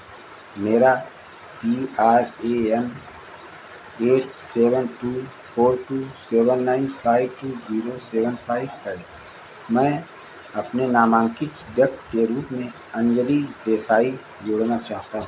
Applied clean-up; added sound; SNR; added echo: none; none; none; none.